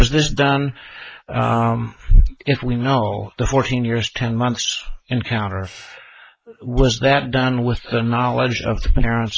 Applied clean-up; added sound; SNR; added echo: neural mask model Resemble Enhance denoiser.